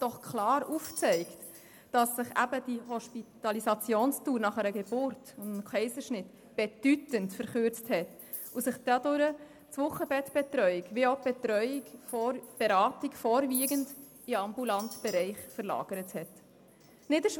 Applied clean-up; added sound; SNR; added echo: none; Chink, clink; 18 dB; none.